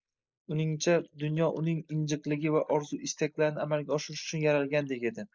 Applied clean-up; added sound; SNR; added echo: neural mask model Resemble Enhance denoiser.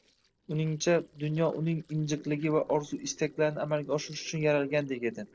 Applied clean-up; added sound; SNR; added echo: neural separator model SepFormer DNS4.